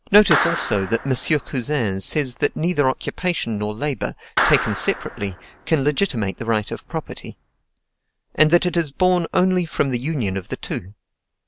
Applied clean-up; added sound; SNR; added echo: none; Clapping; 7 dB; none.